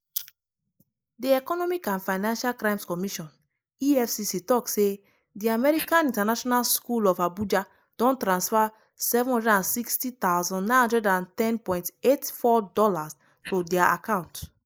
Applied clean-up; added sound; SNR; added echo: neural mask model Resemble Enhance denoiser.